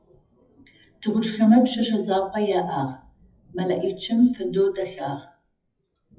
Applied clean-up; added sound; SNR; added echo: classical method WPE with log-MMSE.